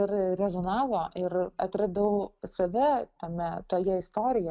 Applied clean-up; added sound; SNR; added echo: none; none; none; none.